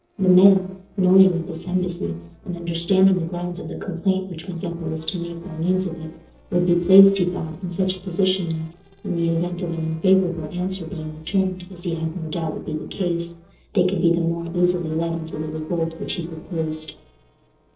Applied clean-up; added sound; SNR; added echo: neural separator model SepFormer DNS4.